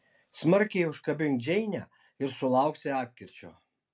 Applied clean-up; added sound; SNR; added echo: none; none; none; none.